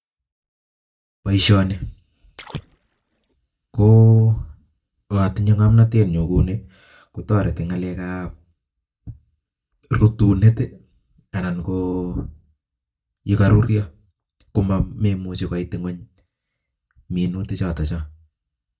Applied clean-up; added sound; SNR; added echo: neural mask model DeepFilterNet 3.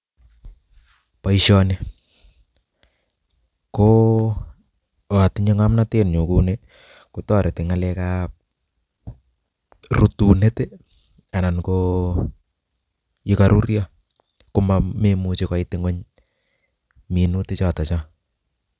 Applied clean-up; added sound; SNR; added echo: none; none; none; none.